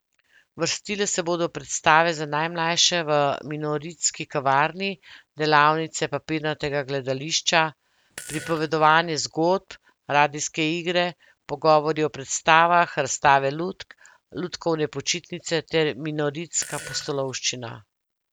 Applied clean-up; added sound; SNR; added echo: none; Fart; 16 dB; none.